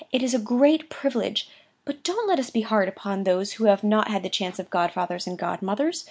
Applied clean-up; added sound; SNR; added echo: none; none; none; none.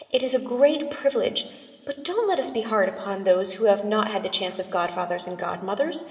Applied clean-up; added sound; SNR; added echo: none; none; none; reverberation time 2.6 s.